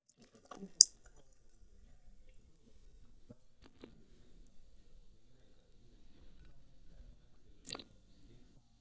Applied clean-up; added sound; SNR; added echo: neural mask model DeepFilterNet 3.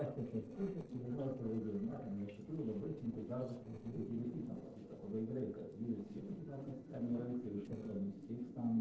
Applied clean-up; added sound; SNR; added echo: neural separator model SepFormer DNS4.